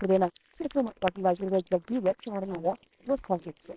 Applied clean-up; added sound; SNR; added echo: neural separator model SepFormer WHAMR!.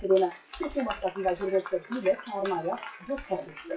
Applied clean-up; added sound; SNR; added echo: classical method WPE with log-MMSE.